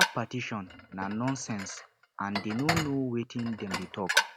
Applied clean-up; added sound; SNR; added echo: none; Dishes, pots, and pans; 1 dB; none.